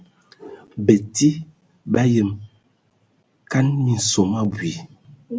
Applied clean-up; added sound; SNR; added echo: none; none; none; none.